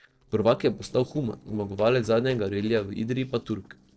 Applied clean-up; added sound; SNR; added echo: neural separator model SepFormer DNS4.